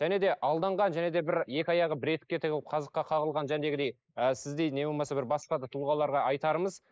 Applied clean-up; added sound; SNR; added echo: neural mask model Resemble Enhance denoiser.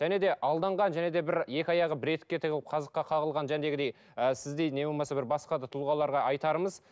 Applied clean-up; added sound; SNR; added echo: none; none; none; none.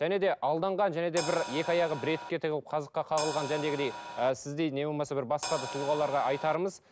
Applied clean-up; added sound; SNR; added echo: none; Crash cymbal; 8 dB; none.